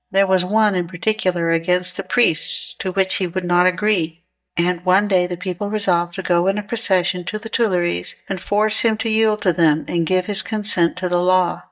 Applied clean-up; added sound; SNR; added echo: neural mask model DeepFilterNet 3.